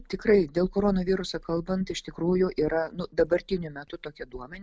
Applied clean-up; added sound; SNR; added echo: none; none; none; none.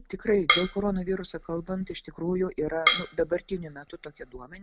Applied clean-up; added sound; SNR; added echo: none; Drum kit; -2 dB; none.